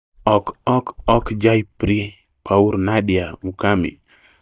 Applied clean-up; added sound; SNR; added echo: neural mask model DeepFilterNet 3.